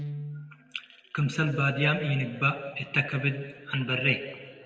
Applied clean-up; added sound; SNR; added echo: none; Guitar; 16 dB; reverberation time 1.6 s.